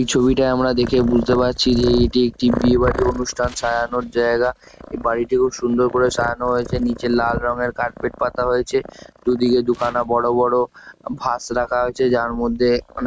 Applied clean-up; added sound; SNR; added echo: neural mask model RNNoise.